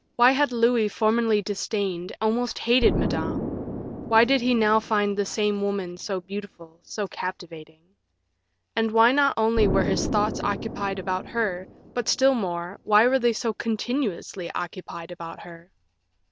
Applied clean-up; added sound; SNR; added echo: none; Explosion; 10 dB; none.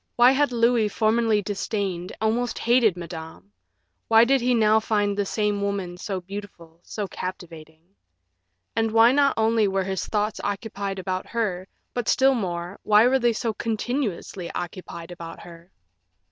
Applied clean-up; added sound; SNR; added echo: none; none; none; none.